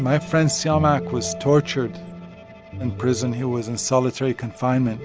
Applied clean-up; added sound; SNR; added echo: none; none; none; none.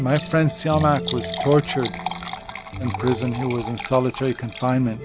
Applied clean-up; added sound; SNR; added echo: none; Liquid; 11 dB; none.